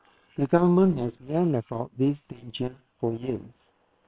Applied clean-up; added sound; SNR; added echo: neural separator model SepFormer WHAM!.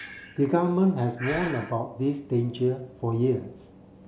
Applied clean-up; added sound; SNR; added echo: none; Breathing; 16 dB; none.